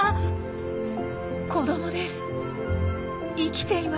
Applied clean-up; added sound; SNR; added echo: none; none; none; none.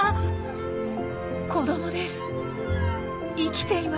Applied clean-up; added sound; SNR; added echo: none; Bowed string instrument; 16 dB; none.